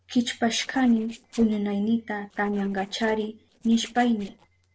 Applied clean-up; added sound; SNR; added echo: neural separator model SepFormer DNS4.